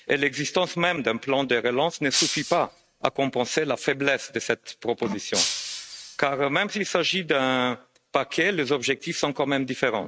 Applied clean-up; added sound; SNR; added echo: neural mask model RNNoise.